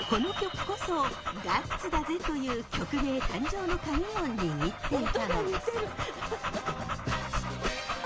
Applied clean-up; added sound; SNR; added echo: none; Dog; 3 dB; none.